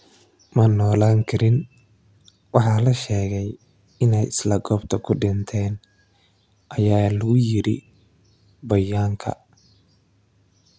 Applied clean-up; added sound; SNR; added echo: none; none; none; none.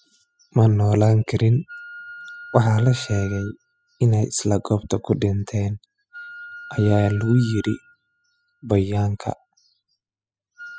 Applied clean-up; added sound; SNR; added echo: classical method spectral subtraction.